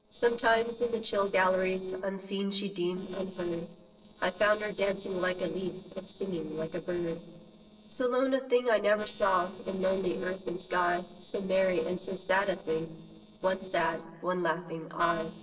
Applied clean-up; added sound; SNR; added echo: neural separator model SepFormer DNS4.